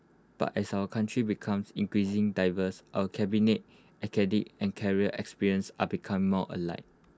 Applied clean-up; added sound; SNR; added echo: none; none; none; none.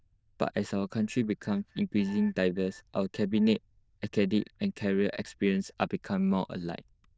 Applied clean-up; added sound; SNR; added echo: neural diffusion model UNIVERSE++.